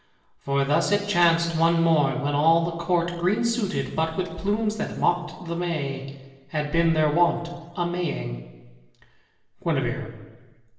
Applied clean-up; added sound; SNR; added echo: none; none; none; reverberation time 1.2 s.